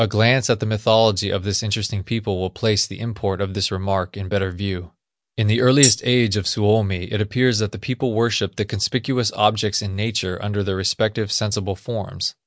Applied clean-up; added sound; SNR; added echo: none; Tambourine; 4 dB; none.